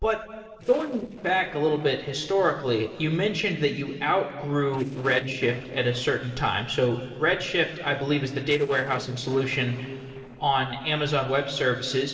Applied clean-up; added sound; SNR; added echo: neural separator model SepFormer DNS4.